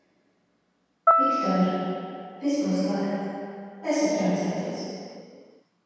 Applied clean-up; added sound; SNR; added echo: none; Piano; -2 dB; reverberation time 2.2 s.